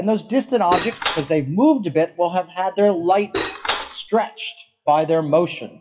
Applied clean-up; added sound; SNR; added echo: classical method WPE with log-MMSE.